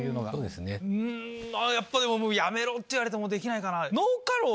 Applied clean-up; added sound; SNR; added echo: none; none; none; none.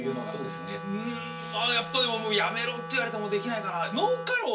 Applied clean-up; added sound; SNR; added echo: none; Wind instrument, woodwind instrument; 9 dB; reverberation time 0.3 s.